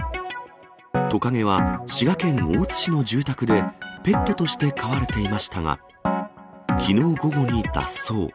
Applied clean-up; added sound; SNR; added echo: none; none; none; none.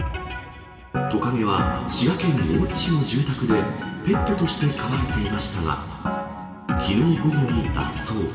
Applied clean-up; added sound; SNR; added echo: none; none; none; reverberation time 2.5 s.